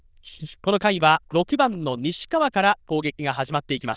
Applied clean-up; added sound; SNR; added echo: neural diffusion model UNIVERSE++.